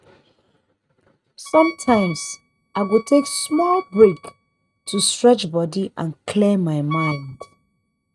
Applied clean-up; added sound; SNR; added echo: neural mask model RNNoise.